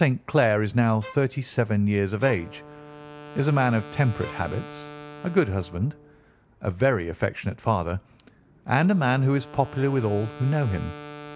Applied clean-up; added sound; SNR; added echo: none; Wind instrument, woodwind instrument + Bowed string instrument; 18 dB; none.